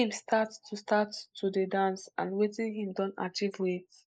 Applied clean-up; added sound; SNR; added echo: neural mask model Resemble Enhance denoiser.